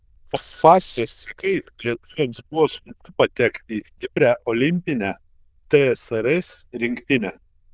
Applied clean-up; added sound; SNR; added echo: neural diffusion model UNIVERSE++.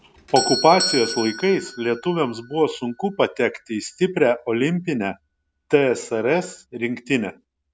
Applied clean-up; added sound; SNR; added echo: none; Doorbell; 12 dB; none.